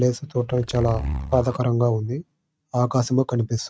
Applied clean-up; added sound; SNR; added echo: neural mask model RNNoise.